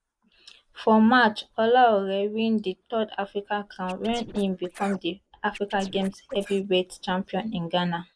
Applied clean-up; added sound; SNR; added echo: neural mask model Resemble Enhance denoiser.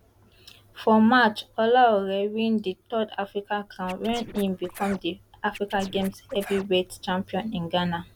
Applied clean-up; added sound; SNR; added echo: none; Scratching (performance technique); 16 dB; none.